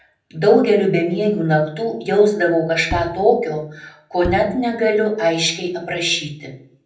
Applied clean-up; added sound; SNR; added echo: none; Bowed string instrument; 13 dB; reverberation time 0.6 s.